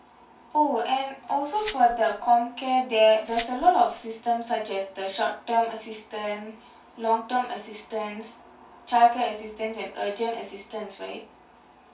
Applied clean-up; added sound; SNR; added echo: none; Glass; 18 dB; reverberation time 0.2 s.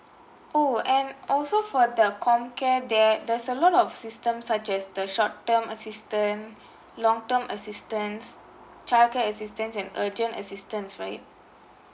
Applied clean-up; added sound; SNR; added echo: none; none; none; none.